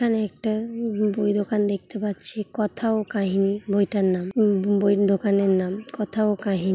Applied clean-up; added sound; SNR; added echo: none; none; none; none.